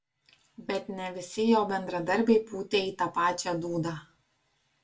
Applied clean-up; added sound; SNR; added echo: none; none; none; reverberation time 0.2 s.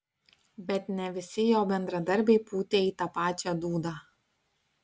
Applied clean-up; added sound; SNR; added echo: none; none; none; none.